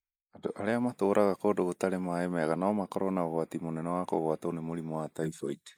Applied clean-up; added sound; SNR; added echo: neural mask model Resemble Enhance denoiser.